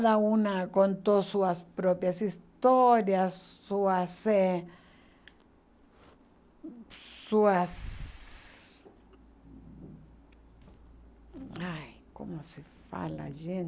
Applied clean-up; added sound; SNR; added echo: none; none; none; none.